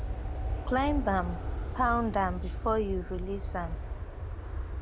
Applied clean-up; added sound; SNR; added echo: none; Aircraft; 2 dB; none.